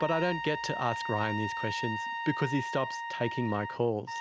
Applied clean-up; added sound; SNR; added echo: none; Trumpet; 4 dB; none.